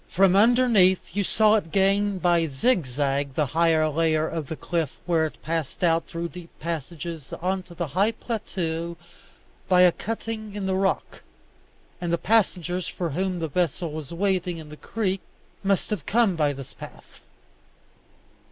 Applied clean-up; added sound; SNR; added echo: none; none; none; none.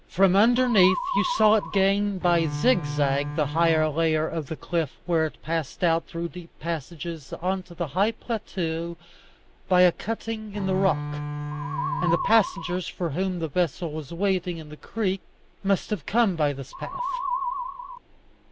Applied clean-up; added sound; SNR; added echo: none; Musical instrument + Bowed string instrument; 5 dB; none.